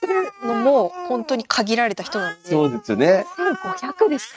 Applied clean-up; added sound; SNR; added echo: neural mask model RNNoise.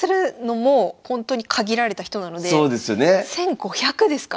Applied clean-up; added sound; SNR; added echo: none; none; none; none.